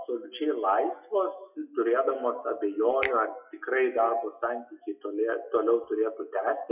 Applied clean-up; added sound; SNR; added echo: classical method WPE with log-MMSE.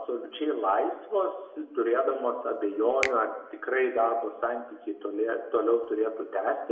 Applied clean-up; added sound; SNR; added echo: none; Finger snapping; 12 dB; reverberation time 0.7 s.